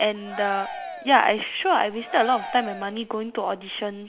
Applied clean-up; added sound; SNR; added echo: none; Cheering; 13 dB; none.